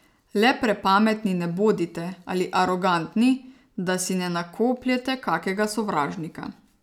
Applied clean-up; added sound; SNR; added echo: none; none; none; none.